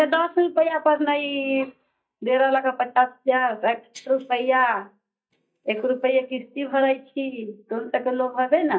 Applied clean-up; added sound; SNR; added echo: neural mask model DeepFilterNet 3.